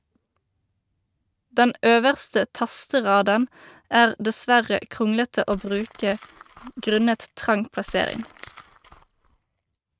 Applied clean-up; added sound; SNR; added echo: neural mask model RNNoise.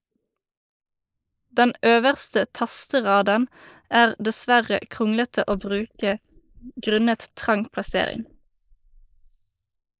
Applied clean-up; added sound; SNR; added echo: neural mask model Resemble Enhance denoiser.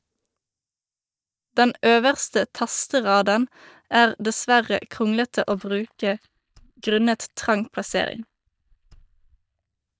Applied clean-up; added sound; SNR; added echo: neural mask model DeepFilterNet 3.